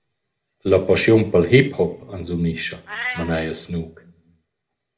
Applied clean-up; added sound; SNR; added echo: none; Meow; 17 dB; reverberation time 0.3 s.